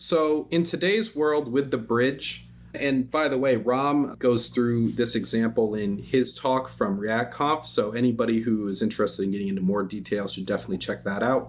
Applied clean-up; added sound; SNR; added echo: none; none; none; none.